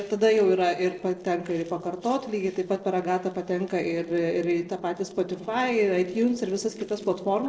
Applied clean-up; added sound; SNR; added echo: neural separator model SepFormer DNS4.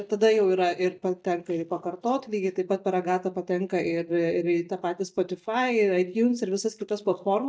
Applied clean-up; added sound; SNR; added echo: neural mask model DeepFilterNet 3.